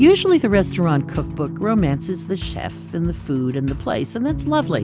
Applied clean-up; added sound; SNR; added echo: none; none; none; none.